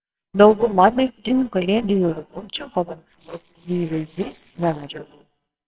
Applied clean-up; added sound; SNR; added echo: neural separator model SepFormer WHAMR!.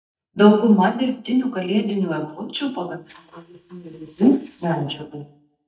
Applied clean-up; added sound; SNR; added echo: neural mask model DeepFilterNet 3.